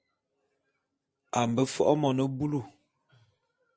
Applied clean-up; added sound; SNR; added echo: none; none; none; none.